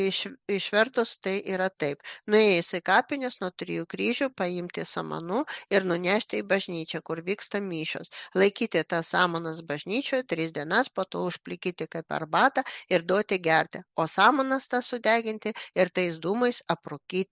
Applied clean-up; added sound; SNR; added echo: none; none; none; none.